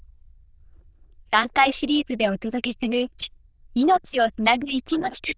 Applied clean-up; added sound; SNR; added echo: neural diffusion model UNIVERSE++.